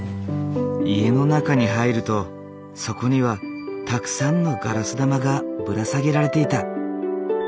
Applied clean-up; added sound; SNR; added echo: none; none; none; none.